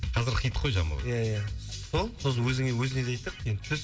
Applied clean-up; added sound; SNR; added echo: none; Bass drum; 18 dB; reverberation time 0.3 s.